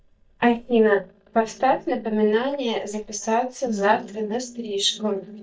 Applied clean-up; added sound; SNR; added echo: neural mask model DeepFilterNet 3.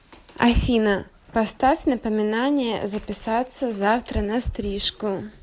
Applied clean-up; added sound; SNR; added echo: none; none; none; none.